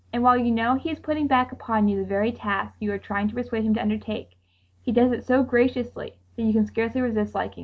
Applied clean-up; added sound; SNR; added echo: none; none; none; none.